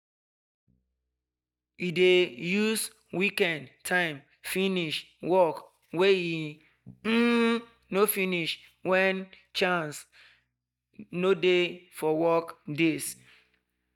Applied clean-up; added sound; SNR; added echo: neural mask model DeepFilterNet 3.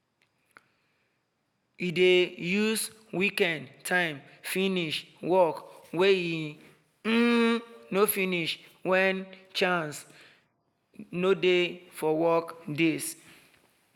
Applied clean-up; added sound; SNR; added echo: none; none; none; none.